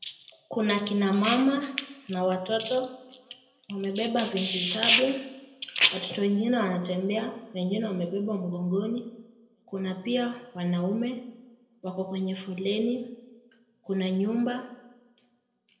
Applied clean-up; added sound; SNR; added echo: none; none; none; reverberation time 0.8 s.